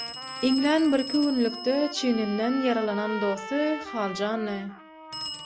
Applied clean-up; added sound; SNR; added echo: none; Trumpet + Telephone; 10 dB; none.